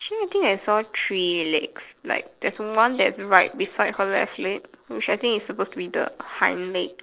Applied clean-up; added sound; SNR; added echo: neural separator model SepFormer DNS4.